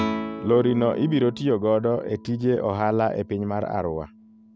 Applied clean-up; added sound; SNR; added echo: none; Guitar; 11 dB; none.